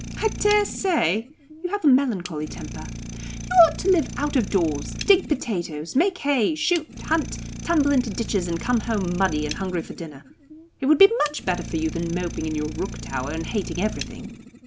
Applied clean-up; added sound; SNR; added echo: none; Idling; 11 dB; none.